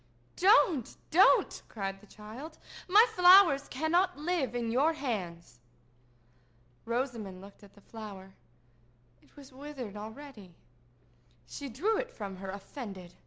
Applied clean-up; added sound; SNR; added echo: none; none; none; none.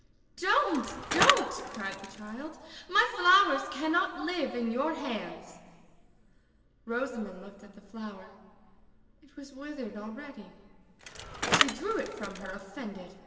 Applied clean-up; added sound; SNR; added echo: none; Bicycle; 0 dB; reverberation time 2.1 s.